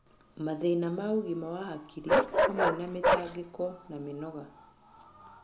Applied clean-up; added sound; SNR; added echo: none; Bark; -2 dB; none.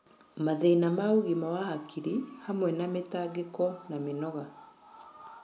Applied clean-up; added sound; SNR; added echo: none; none; none; none.